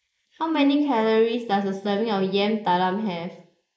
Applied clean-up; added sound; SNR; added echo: neural mask model Resemble Enhance denoiser.